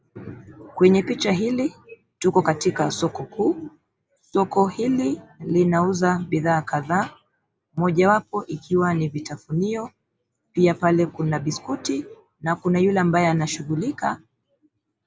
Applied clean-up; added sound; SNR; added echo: none; none; none; none.